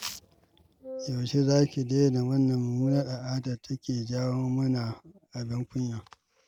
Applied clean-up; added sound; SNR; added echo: none; Wind instrument, woodwind instrument; 13 dB; none.